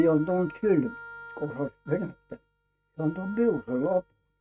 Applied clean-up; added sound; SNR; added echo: neural mask model RNNoise.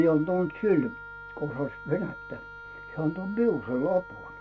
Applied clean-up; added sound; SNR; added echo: none; Wind instrument, woodwind instrument; 15 dB; none.